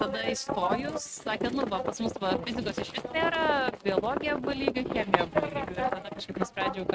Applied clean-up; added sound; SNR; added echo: neural mask model RNNoise.